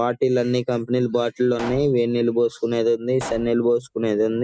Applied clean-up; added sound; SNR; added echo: neural mask model RNNoise.